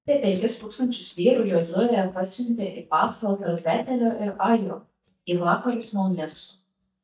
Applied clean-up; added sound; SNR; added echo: neural mask model DeepFilterNet 3.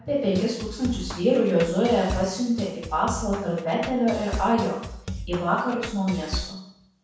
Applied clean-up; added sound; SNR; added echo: none; Drum kit; 10 dB; reverberation time 0.6 s.